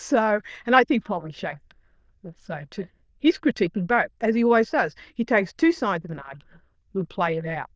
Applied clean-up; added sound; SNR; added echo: neural diffusion model UNIVERSE++.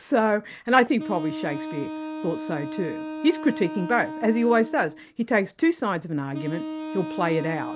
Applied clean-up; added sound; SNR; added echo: none; Wind instrument, woodwind instrument; 10 dB; none.